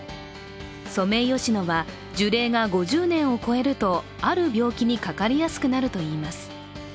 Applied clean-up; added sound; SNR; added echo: none; none; none; none.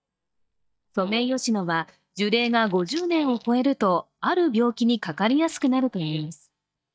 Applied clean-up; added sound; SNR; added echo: neural mask model DeepFilterNet 3.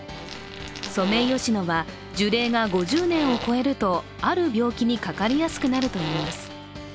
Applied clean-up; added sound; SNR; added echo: none; Fart; 11 dB; none.